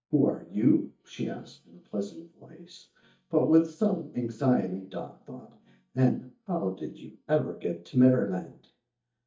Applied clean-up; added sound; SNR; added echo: neural mask model DeepFilterNet 3.